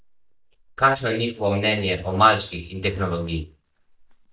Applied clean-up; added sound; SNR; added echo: neural mask model DeepFilterNet 3.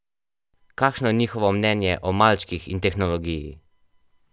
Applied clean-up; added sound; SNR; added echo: none; none; none; none.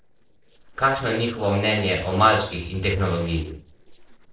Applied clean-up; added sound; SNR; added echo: neural separator model SepFormer DNS4.